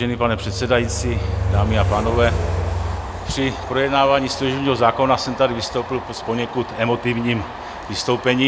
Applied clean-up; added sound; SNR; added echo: none; Train; 5 dB; none.